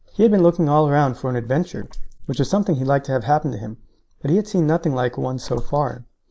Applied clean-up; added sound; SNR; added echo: neural mask model Resemble Enhance denoiser.